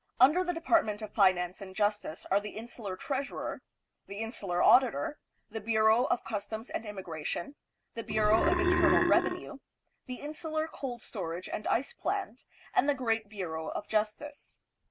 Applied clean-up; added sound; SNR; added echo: none; Burping, eructation; -2 dB; none.